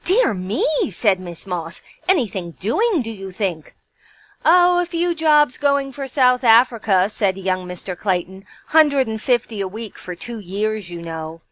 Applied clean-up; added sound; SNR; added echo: none; none; none; none.